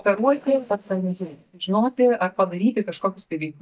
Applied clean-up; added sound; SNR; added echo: neural mask model DeepFilterNet 3.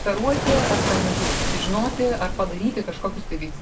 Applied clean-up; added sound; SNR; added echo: none; Waves, surf; 0 dB; reverberation time 0.2 s.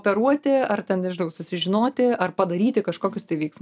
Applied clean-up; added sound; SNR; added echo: none; none; none; none.